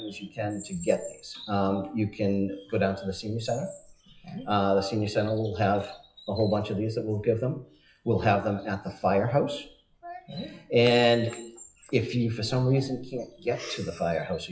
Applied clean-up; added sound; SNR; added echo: classical method WPE with log-MMSE.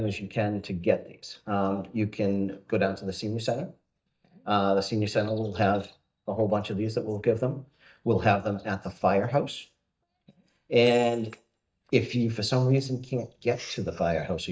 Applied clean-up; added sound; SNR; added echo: neural mask model DeepFilterNet 3.